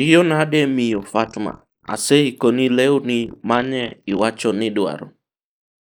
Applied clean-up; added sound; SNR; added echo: neural mask model Resemble Enhance denoiser.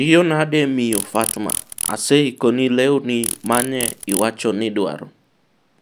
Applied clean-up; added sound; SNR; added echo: none; Insect; 8 dB; none.